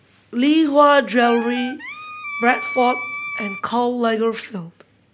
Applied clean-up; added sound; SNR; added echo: none; Wind instrument, woodwind instrument; 10 dB; none.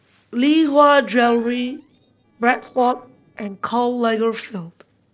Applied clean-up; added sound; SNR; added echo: neural separator model SepFormer DNS4.